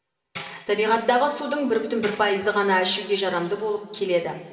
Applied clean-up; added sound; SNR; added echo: none; Tambourine; 20 dB; reverberation time 2.9 s.